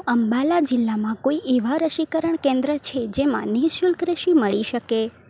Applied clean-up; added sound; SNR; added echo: none; none; none; none.